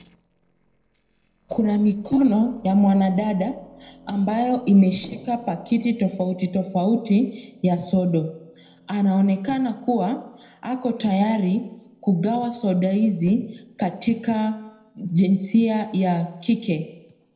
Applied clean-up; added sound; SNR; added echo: neural separator model SepFormer DNS4.